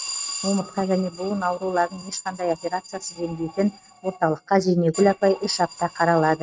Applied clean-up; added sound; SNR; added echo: neural mask model RNNoise.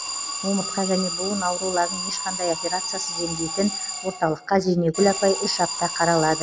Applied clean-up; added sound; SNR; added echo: none; Alarm; 5 dB; none.